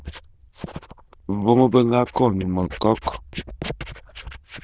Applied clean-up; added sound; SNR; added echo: neural diffusion model UNIVERSE++.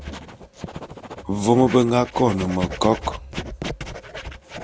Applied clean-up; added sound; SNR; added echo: none; Writing; 11 dB; none.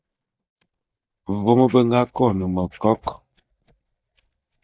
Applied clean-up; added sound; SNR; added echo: neural mask model DeepFilterNet 3.